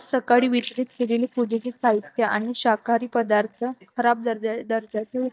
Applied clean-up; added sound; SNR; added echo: neural mask model DeepFilterNet 3.